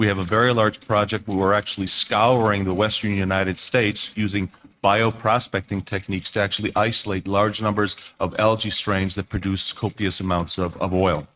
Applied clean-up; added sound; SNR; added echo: neural mask model RNNoise.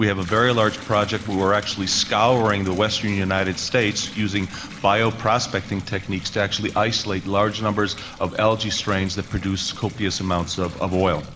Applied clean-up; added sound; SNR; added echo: none; Bathtub (filling or washing) / Water tap, faucet; 18 dB; none.